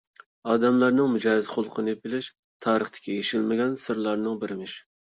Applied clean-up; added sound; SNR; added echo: none; none; none; none.